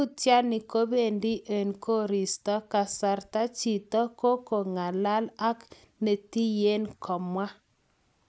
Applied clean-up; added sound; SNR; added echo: none; none; none; none.